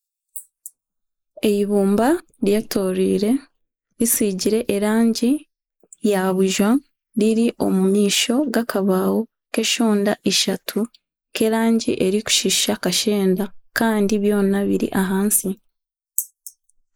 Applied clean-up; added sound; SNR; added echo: neural mask model Resemble Enhance denoiser.